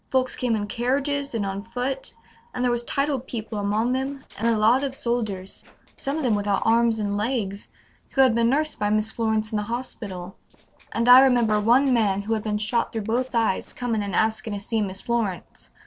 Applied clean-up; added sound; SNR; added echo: neural separator model SepFormer DNS4.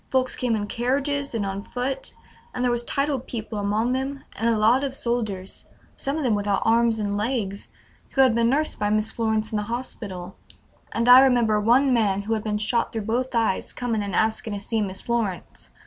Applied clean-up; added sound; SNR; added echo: none; none; none; none.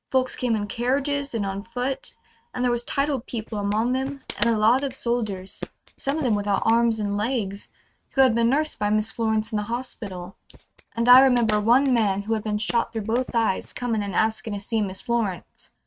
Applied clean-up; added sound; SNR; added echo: neural mask model RNNoise.